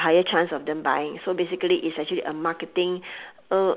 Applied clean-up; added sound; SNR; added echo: none; none; none; none.